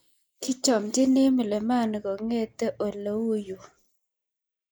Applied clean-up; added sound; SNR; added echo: neural mask model Resemble Enhance denoiser.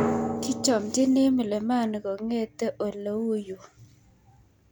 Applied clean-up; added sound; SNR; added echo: none; Drum; 8 dB; none.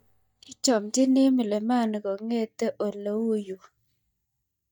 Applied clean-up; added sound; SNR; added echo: neural mask model DeepFilterNet 3.